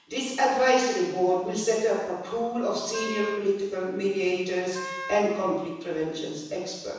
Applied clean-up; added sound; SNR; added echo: none; Wind instrument, woodwind instrument; 11 dB; reverberation time 1.1 s.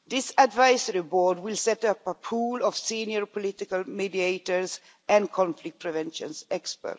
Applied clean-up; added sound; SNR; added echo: none; none; none; none.